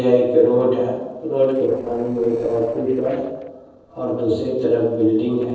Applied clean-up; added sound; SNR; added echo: neural separator model SepFormer DNS4.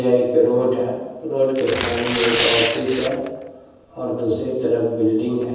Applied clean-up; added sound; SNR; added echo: none; Tearing; 5 dB; reverberation time 1.1 s.